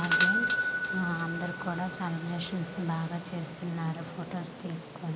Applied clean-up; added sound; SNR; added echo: none; Bell / Doorbell; 0 dB; none.